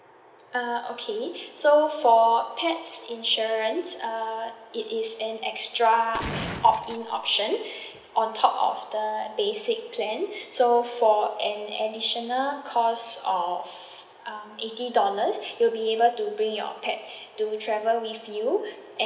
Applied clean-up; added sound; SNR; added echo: none; Gunshot, gunfire; 9 dB; reverberation time 1.1 s.